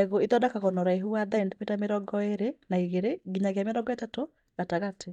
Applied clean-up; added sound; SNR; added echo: neural mask model DeepFilterNet 3.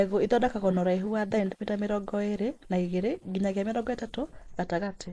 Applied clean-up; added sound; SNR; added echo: neural mask model Resemble Enhance denoiser.